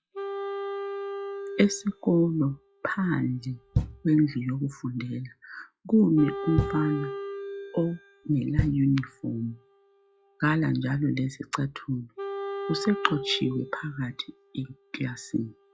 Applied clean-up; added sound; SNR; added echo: classical method log-MMSE.